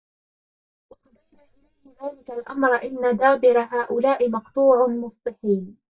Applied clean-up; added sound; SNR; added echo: neural mask model DeepFilterNet 3.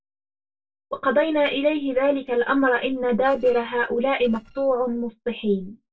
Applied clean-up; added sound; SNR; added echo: neural separator model SepFormer DNS4.